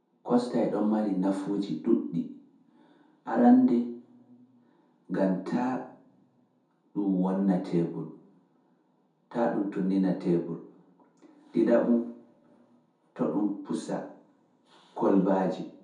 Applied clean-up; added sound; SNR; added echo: none; none; none; reverberation time 0.6 s.